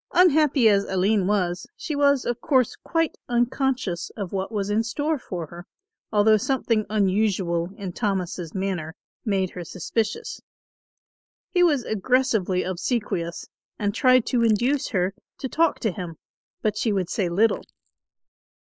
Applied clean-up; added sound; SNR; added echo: neural mask model Resemble Enhance denoiser.